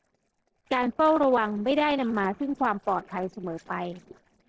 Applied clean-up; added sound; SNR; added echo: neural separator model SepFormer DNS4.